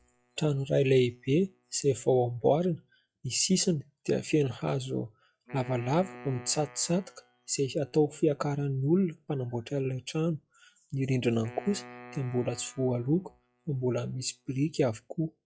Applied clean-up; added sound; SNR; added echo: classical method log-MMSE.